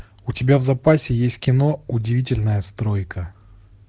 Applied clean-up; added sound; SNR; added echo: none; none; none; none.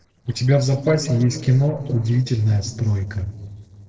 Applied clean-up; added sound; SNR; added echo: neural separator model SepFormer DNS4.